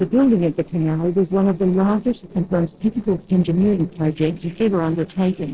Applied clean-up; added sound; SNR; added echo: neural separator model SepFormer DNS4.